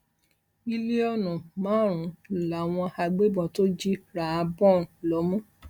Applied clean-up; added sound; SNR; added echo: none; none; none; none.